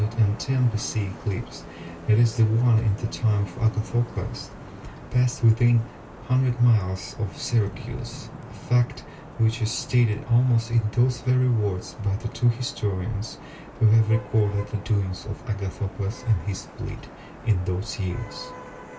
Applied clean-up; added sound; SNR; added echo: none; Traffic noise, roadway noise / Vehicle horn, car horn, honking; 17 dB; reverberation time 0.2 s.